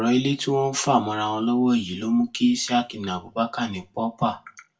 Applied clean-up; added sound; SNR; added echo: none; none; none; reverberation time 0.2 s.